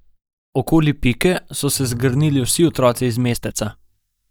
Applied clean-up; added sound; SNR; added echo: neural mask model DeepFilterNet 3.